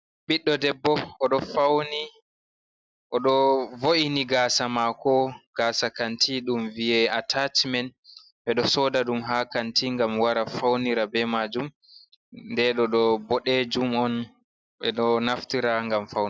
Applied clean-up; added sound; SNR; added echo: none; none; none; none.